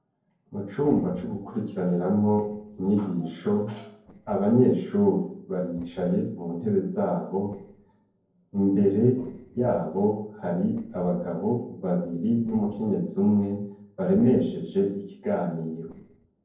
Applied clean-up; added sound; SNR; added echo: neural separator model SepFormer DNS4.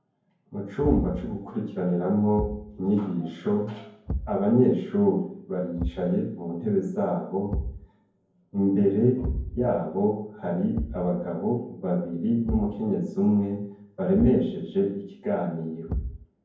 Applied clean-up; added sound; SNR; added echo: none; Thump, thud; 11 dB; reverberation time 0.9 s.